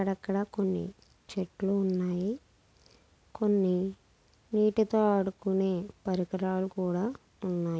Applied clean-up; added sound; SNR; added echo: none; none; none; none.